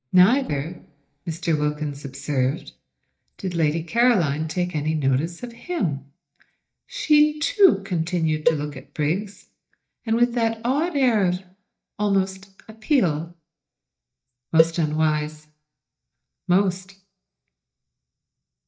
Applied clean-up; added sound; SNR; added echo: neural mask model DeepFilterNet 3.